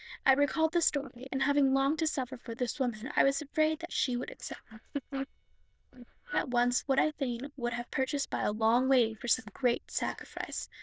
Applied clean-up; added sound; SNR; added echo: neural diffusion model UNIVERSE++.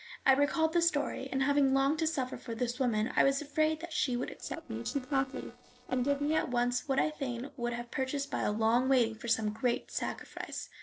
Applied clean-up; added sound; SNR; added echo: neural separator model SepFormer DNS4.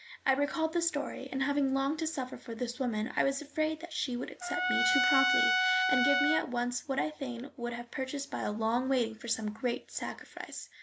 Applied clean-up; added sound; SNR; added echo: none; Trumpet; -2 dB; none.